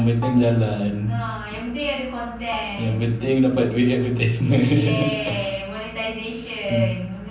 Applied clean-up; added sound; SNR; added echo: none; Bowed string instrument; 18 dB; reverberation time 0.6 s.